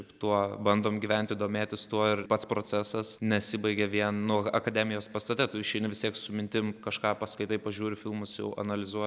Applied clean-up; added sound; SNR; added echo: none; none; none; none.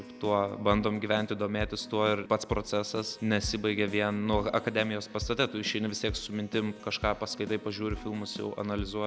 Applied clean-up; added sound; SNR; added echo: none; Keyboard (musical); 12 dB; none.